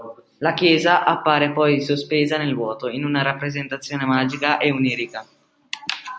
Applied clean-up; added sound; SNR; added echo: none; none; none; none.